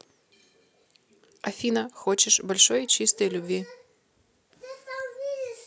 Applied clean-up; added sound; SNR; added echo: none; none; none; none.